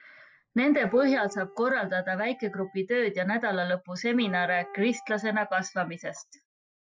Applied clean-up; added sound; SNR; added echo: classical method Wiener filter.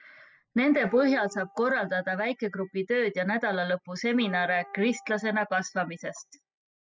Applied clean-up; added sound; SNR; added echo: classical method spectral subtraction.